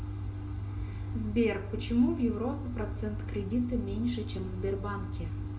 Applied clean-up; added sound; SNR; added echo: none; none; none; reverberation time 0.5 s.